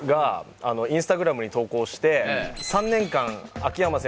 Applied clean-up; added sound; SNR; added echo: none; none; none; none.